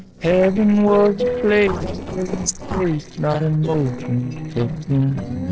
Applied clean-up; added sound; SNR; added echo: neural separator model SepFormer DNS4.